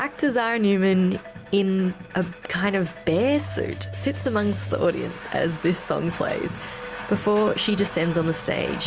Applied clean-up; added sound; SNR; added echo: none; none; none; none.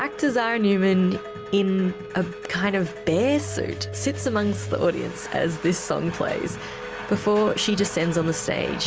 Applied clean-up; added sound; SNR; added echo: none; Wind instrument, woodwind instrument; 16 dB; none.